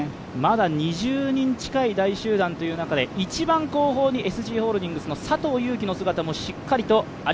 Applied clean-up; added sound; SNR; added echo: none; none; none; none.